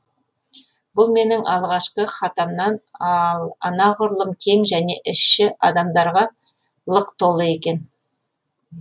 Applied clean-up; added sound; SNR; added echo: none; none; none; none.